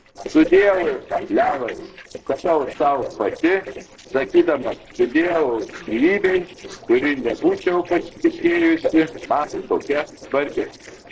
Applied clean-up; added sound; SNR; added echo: neural separator model SepFormer DNS4.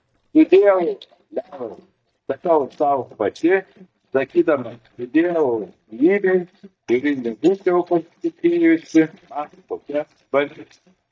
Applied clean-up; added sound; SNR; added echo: neural mask model DeepFilterNet 3.